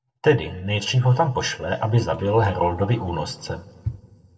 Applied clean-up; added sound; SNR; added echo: neural separator model SepFormer DNS4.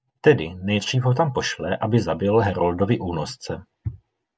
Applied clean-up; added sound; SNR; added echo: none; none; none; none.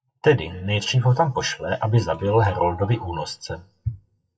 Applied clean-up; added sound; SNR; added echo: classical method WPE with log-MMSE.